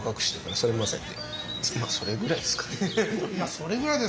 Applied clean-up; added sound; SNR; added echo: none; Bird vocalization, bird call, bird song; 13 dB; none.